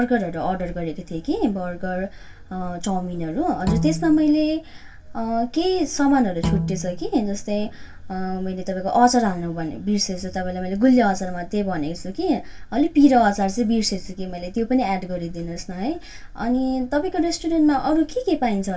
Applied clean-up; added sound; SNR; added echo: none; Bowed string instrument; 6 dB; reverberation time 0.2 s.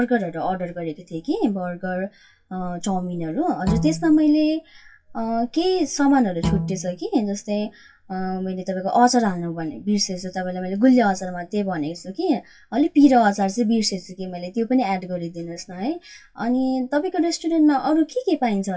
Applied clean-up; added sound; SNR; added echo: classical method WPE with log-MMSE.